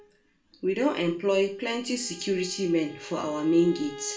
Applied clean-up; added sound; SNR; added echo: none; Bowed string instrument; 19 dB; reverberation time 0.3 s.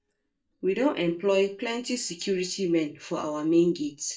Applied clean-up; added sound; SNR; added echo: neural mask model DeepFilterNet 3.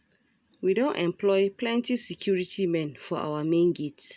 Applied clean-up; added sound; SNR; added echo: none; none; none; none.